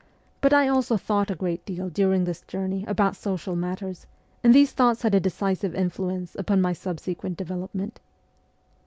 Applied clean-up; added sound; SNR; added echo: none; none; none; none.